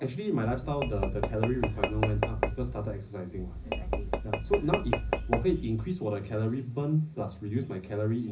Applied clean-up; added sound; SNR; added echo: none; Tap / Glass; 1 dB; reverberation time 0.4 s.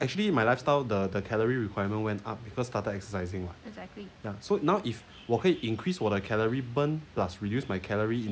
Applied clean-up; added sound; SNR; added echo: none; none; none; none.